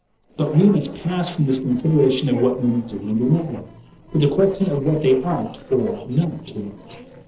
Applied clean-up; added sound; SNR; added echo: neural separator model SepFormer DNS4.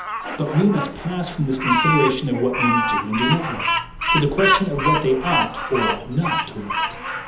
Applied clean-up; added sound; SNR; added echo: none; Bird vocalization, bird call, bird song; 1 dB; reverberation time 1.2 s.